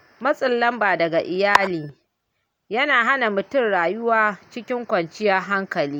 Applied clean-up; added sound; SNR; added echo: none; none; none; none.